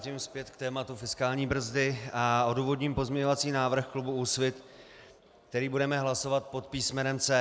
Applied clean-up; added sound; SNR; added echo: none; none; none; none.